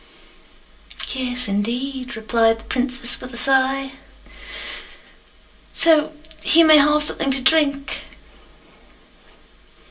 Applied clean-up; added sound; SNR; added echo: none; none; none; reverberation time 0.2 s.